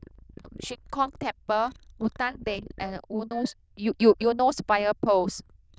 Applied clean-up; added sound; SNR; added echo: neural diffusion model UNIVERSE++.